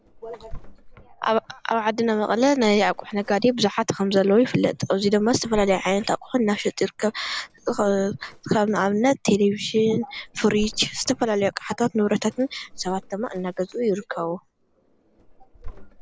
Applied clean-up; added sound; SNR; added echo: none; Drawer open or close; 20 dB; none.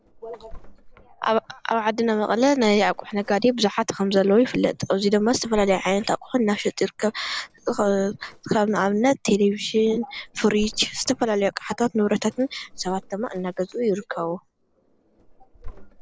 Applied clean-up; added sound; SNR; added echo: neural separator model SepFormer DNS4.